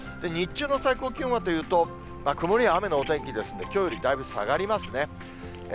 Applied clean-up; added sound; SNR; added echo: none; Cat; 17 dB; none.